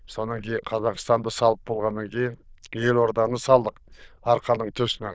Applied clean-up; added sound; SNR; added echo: neural diffusion model UNIVERSE++.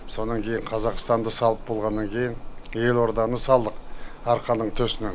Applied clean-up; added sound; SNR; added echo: none; Bird vocalization, bird call, bird song; 8 dB; none.